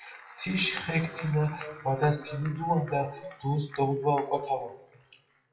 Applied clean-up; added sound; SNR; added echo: classical method WPE with log-MMSE.